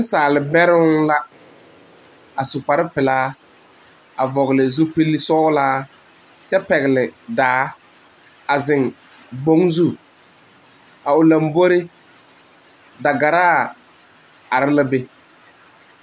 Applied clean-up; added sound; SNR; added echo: none; none; none; none.